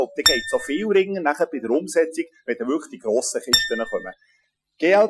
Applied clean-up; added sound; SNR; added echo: classical method Wiener filter.